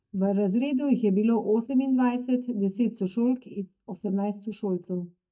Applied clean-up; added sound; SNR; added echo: neural mask model DeepFilterNet 3.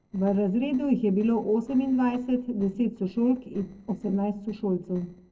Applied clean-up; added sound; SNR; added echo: neural separator model SepFormer DNS4.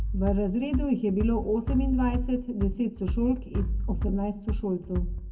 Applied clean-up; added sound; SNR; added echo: none; Bass drum; 2 dB; reverberation time 0.3 s.